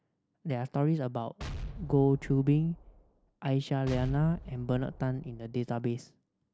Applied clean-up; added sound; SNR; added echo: none; Explosion; 12 dB; none.